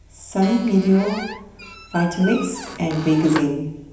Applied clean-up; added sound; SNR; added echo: none; Squeak; 13 dB; reverberation time 0.9 s.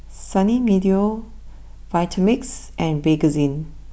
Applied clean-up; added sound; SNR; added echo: none; none; none; none.